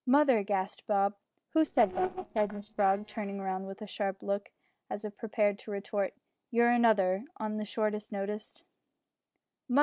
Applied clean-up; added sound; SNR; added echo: neural separator model SepFormer DNS4.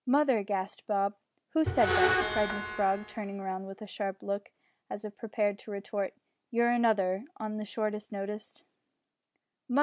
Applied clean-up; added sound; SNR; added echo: none; Screech; 1 dB; none.